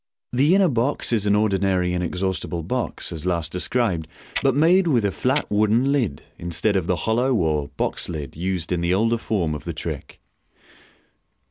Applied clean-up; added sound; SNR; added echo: none; Clock; 11 dB; none.